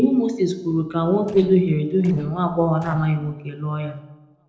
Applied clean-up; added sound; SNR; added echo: neural separator model SepFormer DNS4.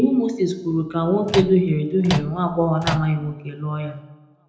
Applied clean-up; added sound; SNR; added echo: none; Microwave oven; 8 dB; reverberation time 0.7 s.